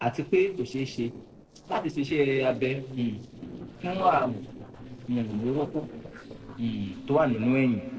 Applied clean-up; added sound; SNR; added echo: neural separator model SepFormer DNS4.